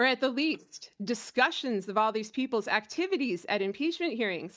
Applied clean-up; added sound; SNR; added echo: neural mask model DeepFilterNet 3.